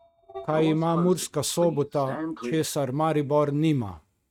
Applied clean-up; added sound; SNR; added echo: neural mask model RNNoise.